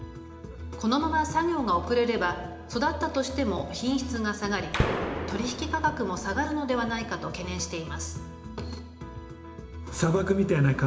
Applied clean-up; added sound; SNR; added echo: none; Gunshot, gunfire; 3 dB; reverberation time 0.8 s.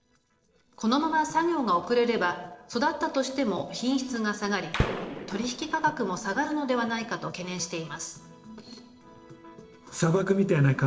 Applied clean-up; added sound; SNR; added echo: neural separator model SepFormer DNS4.